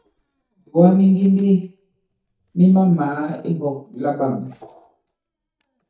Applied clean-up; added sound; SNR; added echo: neural mask model DeepFilterNet 3.